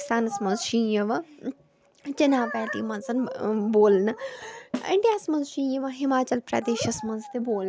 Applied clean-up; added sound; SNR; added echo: none; Snare drum; 15 dB; none.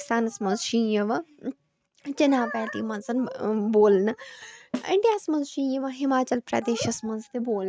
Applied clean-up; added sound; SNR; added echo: neural mask model RNNoise.